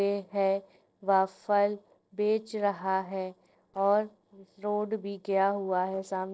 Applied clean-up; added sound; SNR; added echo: neural separator model SepFormer DNS4.